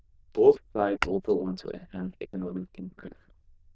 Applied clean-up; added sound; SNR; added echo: neural diffusion model UNIVERSE++.